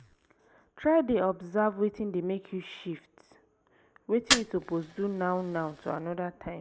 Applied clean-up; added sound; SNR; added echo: none; Fire; 5 dB; none.